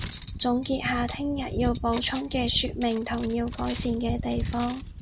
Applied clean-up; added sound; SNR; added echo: none; Cutlery, silverware; 6 dB; none.